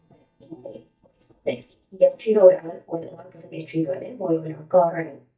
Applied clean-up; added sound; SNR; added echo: neural mask model DeepFilterNet 3.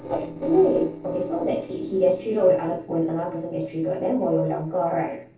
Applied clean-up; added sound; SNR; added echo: neural separator model SepFormer DNS4.